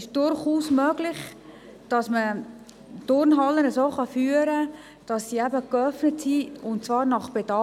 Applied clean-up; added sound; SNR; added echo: none; none; none; none.